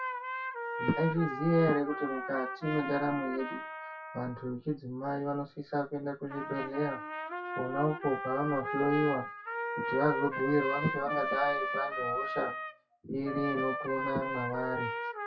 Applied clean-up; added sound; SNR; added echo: classical method WPE with log-MMSE.